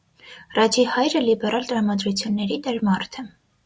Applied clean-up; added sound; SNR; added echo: none; none; none; none.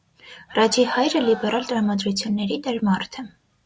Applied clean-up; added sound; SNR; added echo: none; Cheering; 16 dB; none.